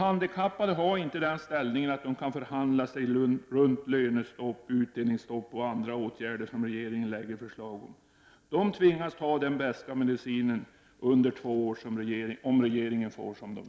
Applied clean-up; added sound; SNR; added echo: none; none; none; none.